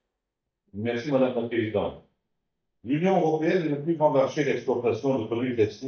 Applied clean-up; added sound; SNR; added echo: neural mask model DeepFilterNet 3.